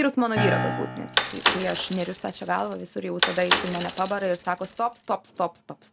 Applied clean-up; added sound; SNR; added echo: none; Bicycle + Piano; 0 dB; none.